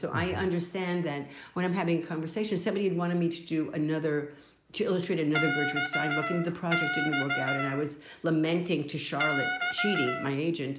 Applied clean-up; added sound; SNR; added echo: none; Brass instrument; 1 dB; none.